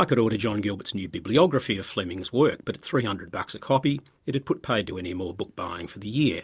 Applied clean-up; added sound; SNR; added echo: none; none; none; none.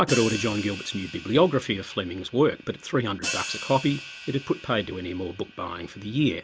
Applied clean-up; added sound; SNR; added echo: none; Hi-hat; 11 dB; none.